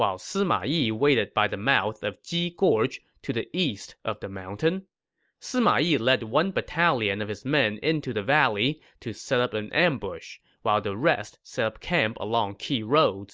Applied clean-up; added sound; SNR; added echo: none; none; none; none.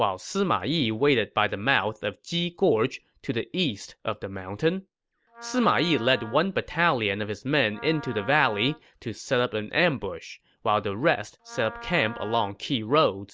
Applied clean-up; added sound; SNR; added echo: none; Wind instrument, woodwind instrument; 17 dB; none.